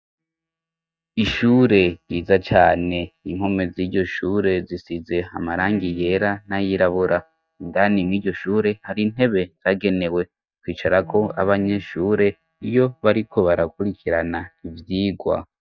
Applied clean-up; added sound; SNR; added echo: neural mask model DeepFilterNet 3.